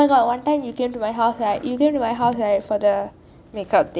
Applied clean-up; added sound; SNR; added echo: none; none; none; none.